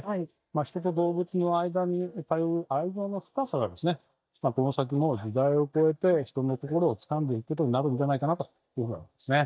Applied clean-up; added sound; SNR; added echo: neural mask model DeepFilterNet 3.